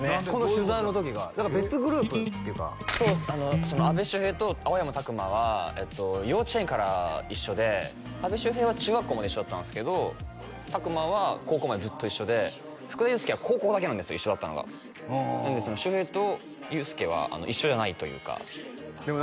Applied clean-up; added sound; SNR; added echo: none; Electric guitar; 2 dB; none.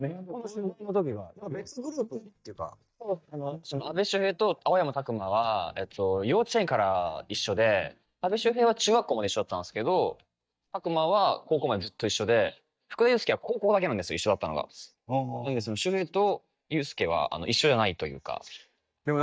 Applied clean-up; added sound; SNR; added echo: neural mask model DeepFilterNet 3.